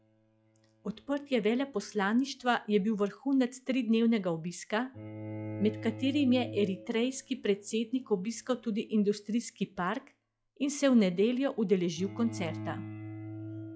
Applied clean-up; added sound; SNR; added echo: classical method log-MMSE.